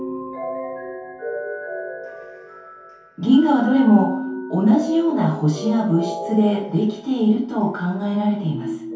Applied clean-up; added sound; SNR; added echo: none; none; none; reverberation time 0.6 s.